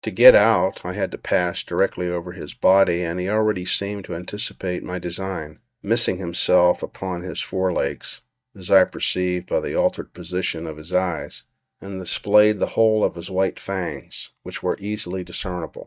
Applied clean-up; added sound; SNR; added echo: neural mask model DeepFilterNet 3.